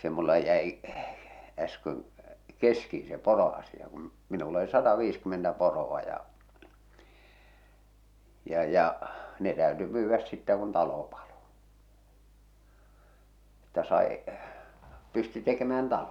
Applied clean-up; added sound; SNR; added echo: none; none; none; none.